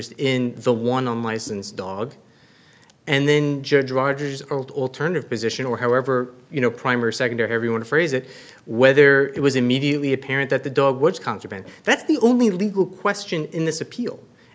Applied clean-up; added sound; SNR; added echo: none; none; none; none.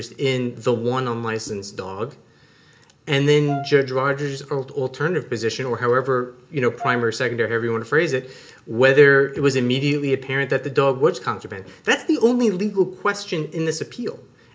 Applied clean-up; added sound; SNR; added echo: none; Brass instrument; 15 dB; reverberation time 0.4 s.